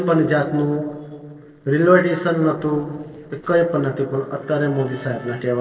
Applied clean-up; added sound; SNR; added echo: neural separator model SepFormer DNS4.